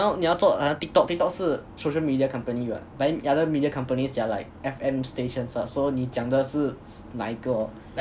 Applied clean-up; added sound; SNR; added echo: none; none; none; none.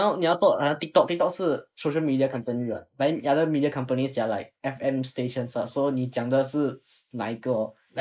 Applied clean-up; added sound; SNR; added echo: neural mask model Resemble Enhance denoiser.